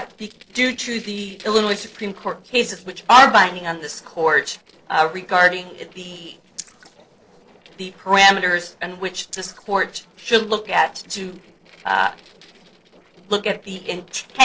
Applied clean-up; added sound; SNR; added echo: neural separator model SepFormer DNS4.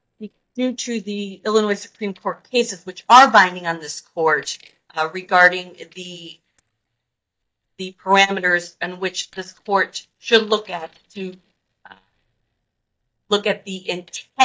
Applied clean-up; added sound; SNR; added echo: neural mask model DeepFilterNet 3.